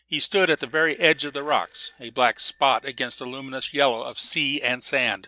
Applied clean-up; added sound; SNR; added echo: neural separator model SepFormer DNS4.